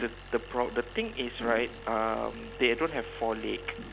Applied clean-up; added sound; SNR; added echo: none; Mechanisms + Idling; 12 dB; none.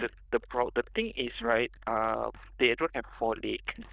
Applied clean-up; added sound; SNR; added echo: neural diffusion model UNIVERSE++.